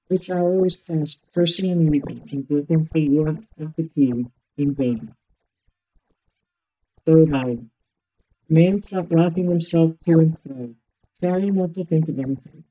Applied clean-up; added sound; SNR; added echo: neural mask model DeepFilterNet 3.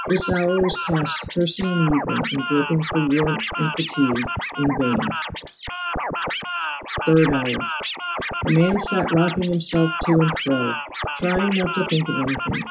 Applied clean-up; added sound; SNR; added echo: classical method WPE with log-MMSE.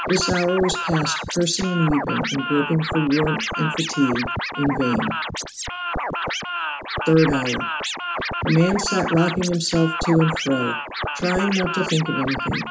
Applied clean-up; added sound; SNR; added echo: none; Scratching (performance technique); 4 dB; reverberation time 0.2 s.